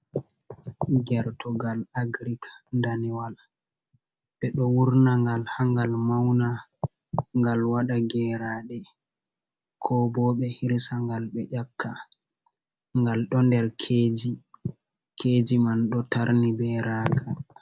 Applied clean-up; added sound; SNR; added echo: none; none; none; none.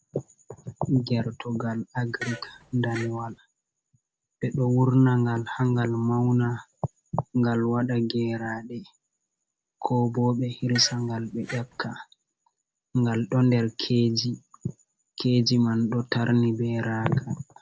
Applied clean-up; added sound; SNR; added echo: none; Fart; 15 dB; none.